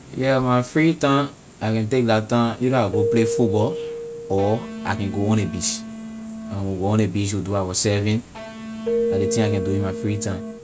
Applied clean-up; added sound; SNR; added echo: none; Electric guitar + Keyboard (musical); 7 dB; none.